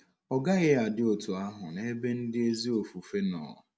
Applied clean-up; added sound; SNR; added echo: none; none; none; none.